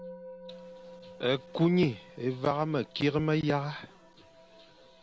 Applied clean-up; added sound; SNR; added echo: none; Musical instrument; 19 dB; none.